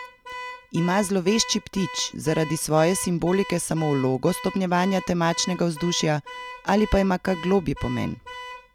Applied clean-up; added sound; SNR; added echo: none; Alarm / Car; 14 dB; none.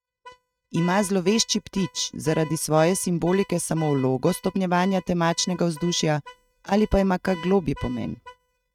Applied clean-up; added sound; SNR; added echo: neural mask model RNNoise.